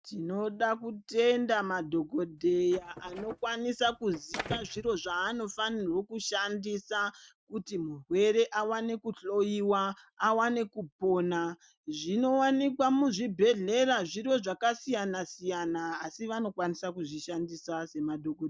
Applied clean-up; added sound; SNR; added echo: neural mask model RNNoise.